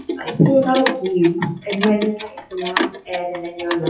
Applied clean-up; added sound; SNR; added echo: classical method WPE with log-MMSE.